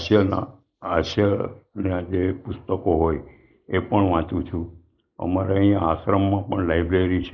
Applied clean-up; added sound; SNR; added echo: neural mask model Resemble Enhance denoiser.